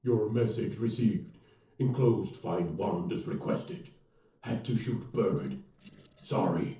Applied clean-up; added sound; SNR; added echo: neural separator model SepFormer DNS4.